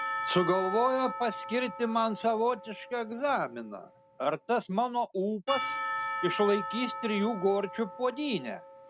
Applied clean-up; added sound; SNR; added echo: none; Church bell / Percussion; 8 dB; none.